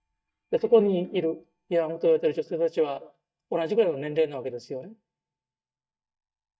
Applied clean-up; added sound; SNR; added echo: neural mask model DeepFilterNet 3.